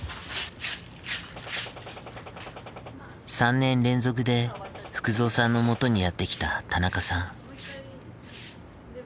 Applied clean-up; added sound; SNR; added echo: none; Gunshot, gunfire; 16 dB; none.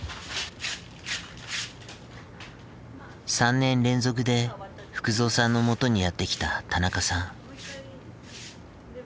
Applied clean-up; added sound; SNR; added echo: none; none; none; none.